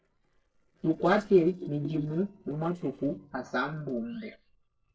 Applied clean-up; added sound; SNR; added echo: neural separator model SepFormer DNS4.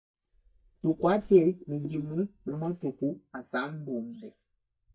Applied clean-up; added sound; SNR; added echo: neural mask model DeepFilterNet 3.